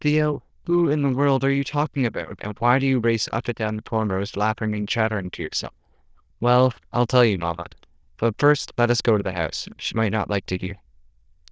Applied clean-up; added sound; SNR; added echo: neural diffusion model UNIVERSE++.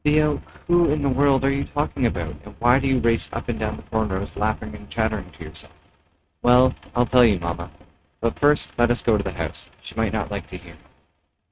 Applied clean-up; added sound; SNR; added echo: neural mask model RNNoise.